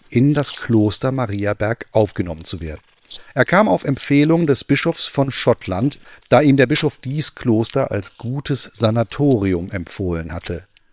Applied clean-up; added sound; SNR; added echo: neural separator model SepFormer WHAM!.